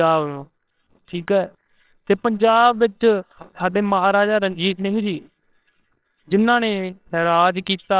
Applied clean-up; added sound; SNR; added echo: neural separator model SepFormer WHAMR!.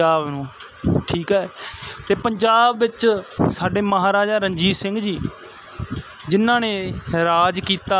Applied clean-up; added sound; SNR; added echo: none; none; none; none.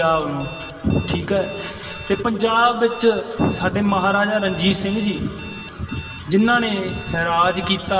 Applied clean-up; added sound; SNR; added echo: none; Alarm; 18 dB; reverberation time 2.7 s.